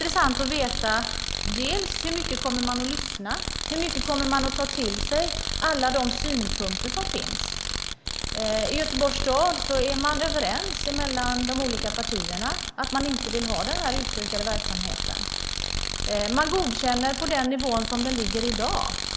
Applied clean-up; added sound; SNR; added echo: none; Tools; 1 dB; none.